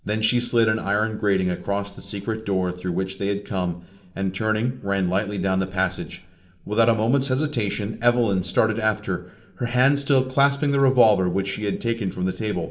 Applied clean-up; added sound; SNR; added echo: none; none; none; reverberation time 0.7 s.